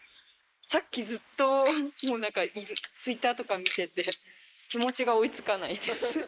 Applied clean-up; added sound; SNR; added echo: neural mask model Resemble Enhance denoiser.